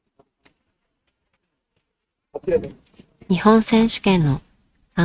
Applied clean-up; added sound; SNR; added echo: neural mask model RNNoise.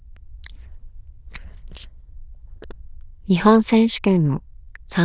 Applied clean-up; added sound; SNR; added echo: neural diffusion model UNIVERSE++.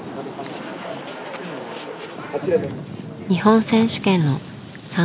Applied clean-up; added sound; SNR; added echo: none; none; none; none.